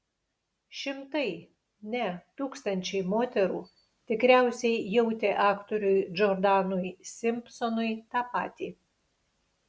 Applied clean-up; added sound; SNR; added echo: none; none; none; none.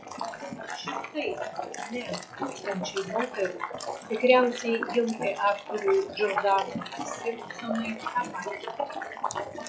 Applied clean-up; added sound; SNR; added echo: classical method log-MMSE.